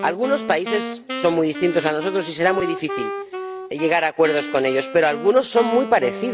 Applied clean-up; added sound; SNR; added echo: none; Wind instrument, woodwind instrument; 9 dB; none.